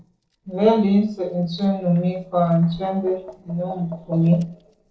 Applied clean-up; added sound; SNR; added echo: neural separator model SepFormer DNS4.